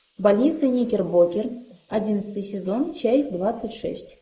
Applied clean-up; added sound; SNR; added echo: neural mask model Resemble Enhance denoiser.